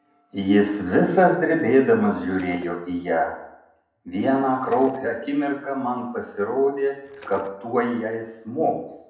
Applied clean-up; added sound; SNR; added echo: none; Skateboard; 18 dB; reverberation time 0.7 s.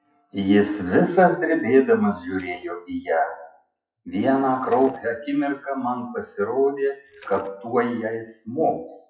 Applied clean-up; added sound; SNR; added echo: classical method WPE with log-MMSE.